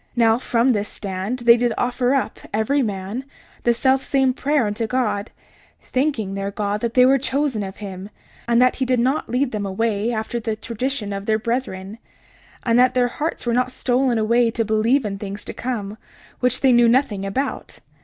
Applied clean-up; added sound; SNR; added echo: none; none; none; none.